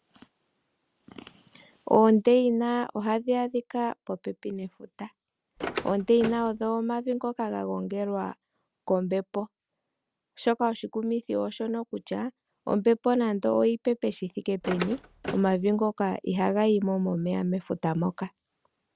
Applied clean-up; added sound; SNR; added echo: none; Car; 9 dB; none.